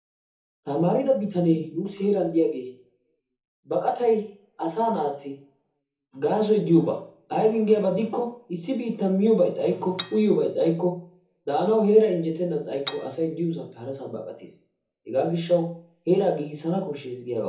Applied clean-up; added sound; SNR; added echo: none; Cutlery, silverware / Dishes, pots, and pans; 13 dB; reverberation time 0.6 s.